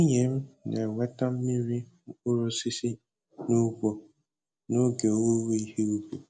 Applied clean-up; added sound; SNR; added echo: none; none; none; none.